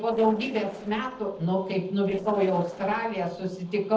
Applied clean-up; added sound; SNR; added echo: neural separator model SepFormer DNS4.